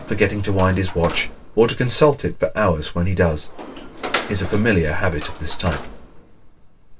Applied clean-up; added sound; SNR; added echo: none; Door; 13 dB; reverberation time 0.1 s.